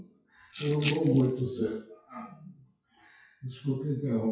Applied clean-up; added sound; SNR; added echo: classical method WPE with log-MMSE.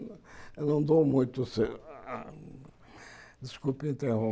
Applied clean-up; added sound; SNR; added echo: none; none; none; none.